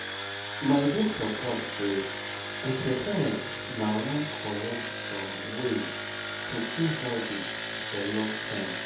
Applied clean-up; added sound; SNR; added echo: none; Engine; 1 dB; reverberation time 0.6 s.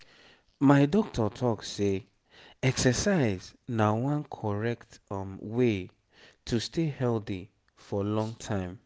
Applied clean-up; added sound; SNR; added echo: none; none; none; none.